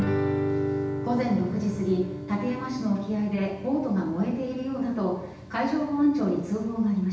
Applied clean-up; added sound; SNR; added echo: none; Guitar; 6 dB; reverberation time 0.9 s.